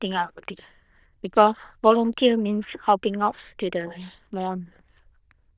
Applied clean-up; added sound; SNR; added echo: neural diffusion model UNIVERSE++.